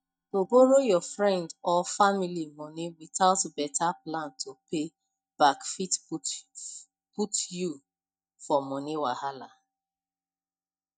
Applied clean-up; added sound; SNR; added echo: neural mask model DeepFilterNet 3.